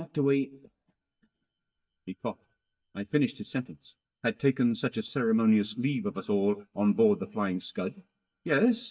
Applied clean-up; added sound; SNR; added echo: neural mask model DeepFilterNet 3.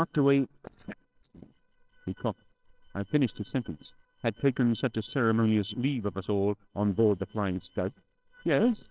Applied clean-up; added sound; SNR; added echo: neural separator model SepFormer WHAMR!.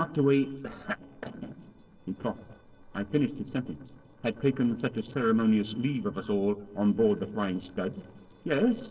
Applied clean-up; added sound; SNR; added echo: neural separator model SepFormer DNS4.